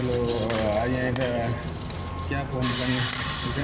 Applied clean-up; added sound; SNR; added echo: none; Sawing; 3 dB; reverberation time 1.6 s.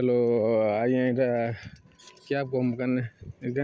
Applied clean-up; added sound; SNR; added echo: none; none; none; none.